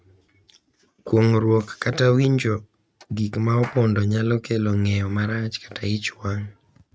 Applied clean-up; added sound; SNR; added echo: neural mask model RNNoise.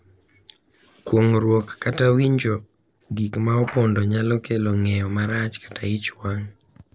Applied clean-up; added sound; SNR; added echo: neural separator model SepFormer DNS4.